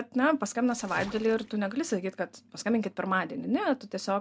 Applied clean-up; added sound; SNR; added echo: none; Splash, splatter; 19 dB; none.